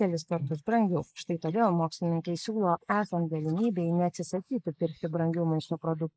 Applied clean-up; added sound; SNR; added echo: neural mask model Resemble Enhance denoiser.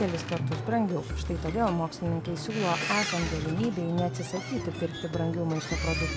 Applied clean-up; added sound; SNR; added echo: none; Boat, Water vehicle; 7 dB; none.